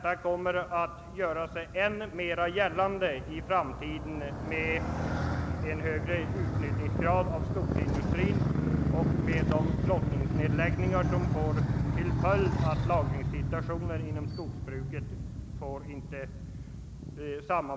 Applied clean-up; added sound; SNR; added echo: none; Motorcycle; -2 dB; none.